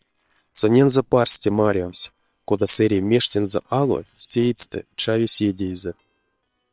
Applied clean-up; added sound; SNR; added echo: neural separator model SepFormer WHAM!.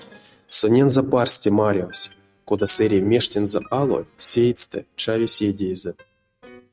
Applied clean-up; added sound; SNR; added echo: neural mask model RNNoise.